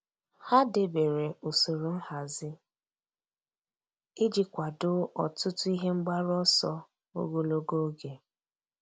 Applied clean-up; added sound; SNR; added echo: none; none; none; none.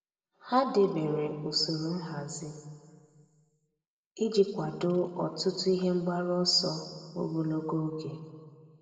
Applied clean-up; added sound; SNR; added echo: none; none; none; reverberation time 1.7 s.